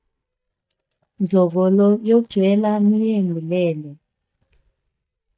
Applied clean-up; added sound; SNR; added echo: neural mask model DeepFilterNet 3.